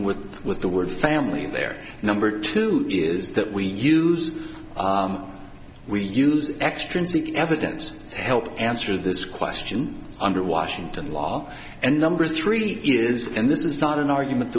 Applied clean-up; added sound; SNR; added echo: none; none; none; none.